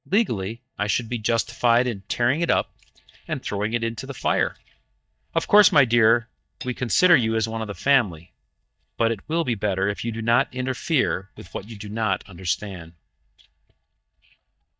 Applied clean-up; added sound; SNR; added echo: neural mask model DeepFilterNet 3.